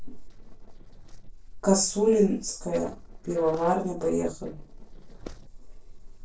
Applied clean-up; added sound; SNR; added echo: neural separator model SepFormer DNS4.